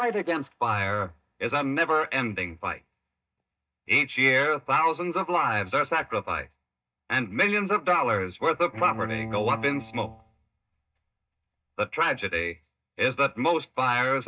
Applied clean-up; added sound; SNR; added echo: neural mask model DeepFilterNet 3.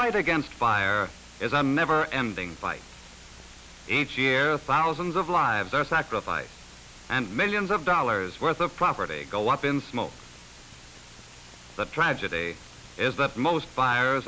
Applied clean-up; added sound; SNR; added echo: none; none; none; none.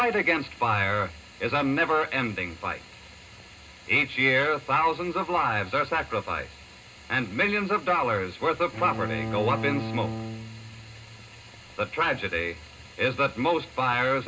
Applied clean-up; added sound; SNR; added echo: none; Bowed string instrument; 7 dB; reverberation time 0.2 s.